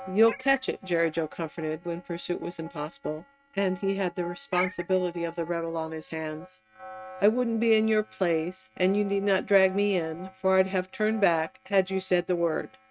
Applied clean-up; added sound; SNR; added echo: neural mask model RNNoise.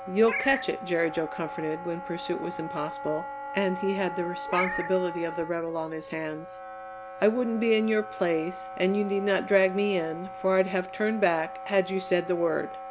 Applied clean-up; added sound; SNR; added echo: none; Meow + Wind instrument, woodwind instrument; 10 dB; none.